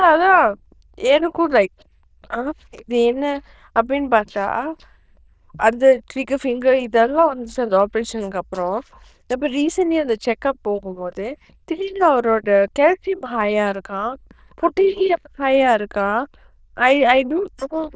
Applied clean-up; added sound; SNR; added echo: neural diffusion model UNIVERSE++.